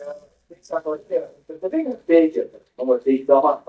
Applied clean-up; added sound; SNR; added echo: neural mask model DeepFilterNet 3.